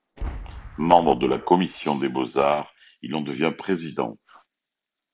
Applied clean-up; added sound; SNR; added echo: neural separator model SepFormer DNS4.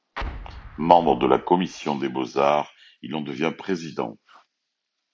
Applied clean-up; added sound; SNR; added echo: none; Explosion; 14 dB; none.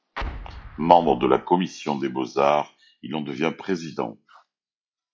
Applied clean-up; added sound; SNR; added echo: classical method log-MMSE.